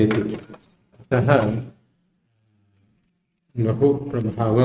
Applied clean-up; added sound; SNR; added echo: neural mask model RNNoise.